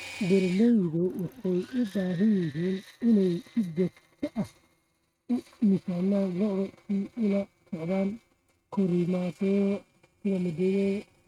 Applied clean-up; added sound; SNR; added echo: neural mask model RNNoise.